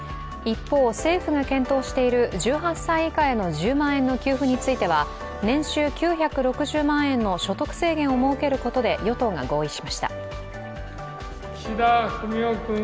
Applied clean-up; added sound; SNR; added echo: none; none; none; none.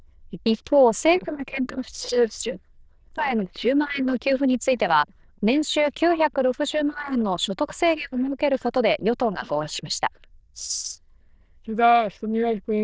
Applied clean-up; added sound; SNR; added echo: neural diffusion model UNIVERSE++.